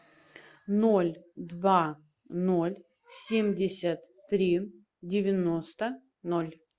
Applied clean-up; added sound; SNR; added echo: none; none; none; none.